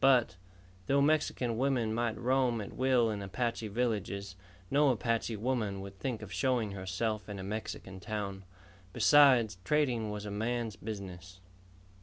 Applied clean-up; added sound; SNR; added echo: none; none; none; none.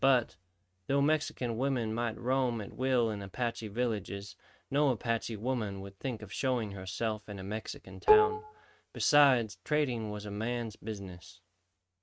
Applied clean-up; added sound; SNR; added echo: neural mask model RNNoise.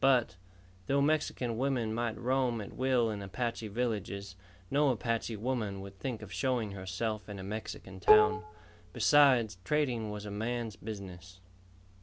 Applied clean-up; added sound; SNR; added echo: none; Dishes, pots, and pans; -3 dB; none.